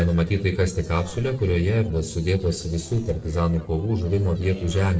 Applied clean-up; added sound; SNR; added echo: neural separator model SepFormer DNS4.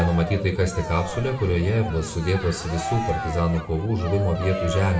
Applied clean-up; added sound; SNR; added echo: none; Cheering; 9 dB; reverberation time 1.0 s.